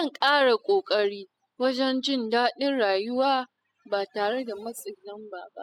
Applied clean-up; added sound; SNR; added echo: classical method spectral subtraction.